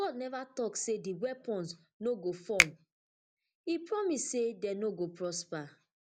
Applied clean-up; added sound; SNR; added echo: none; Finger snapping; 0 dB; none.